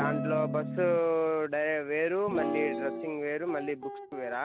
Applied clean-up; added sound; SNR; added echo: none; Guitar; 6 dB; none.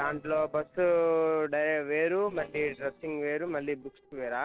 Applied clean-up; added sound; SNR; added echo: neural separator model SepFormer DNS4.